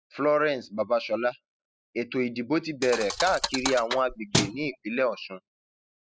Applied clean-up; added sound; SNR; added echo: classical method spectral subtraction.